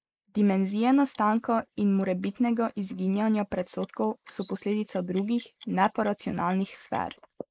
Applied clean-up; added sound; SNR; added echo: neural mask model Resemble Enhance denoiser.